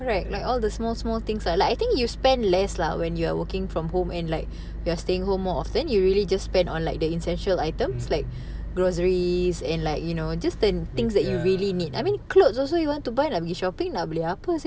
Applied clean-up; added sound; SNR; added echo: none; none; none; none.